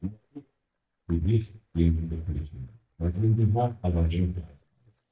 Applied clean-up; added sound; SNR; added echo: neural mask model DeepFilterNet 3.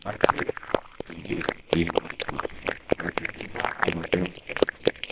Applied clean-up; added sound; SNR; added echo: neural separator model SepFormer WHAMR!.